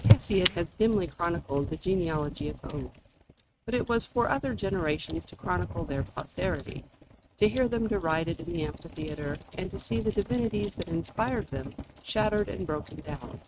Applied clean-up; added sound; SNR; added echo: neural mask model RNNoise.